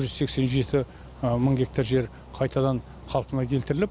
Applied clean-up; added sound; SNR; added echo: none; none; none; none.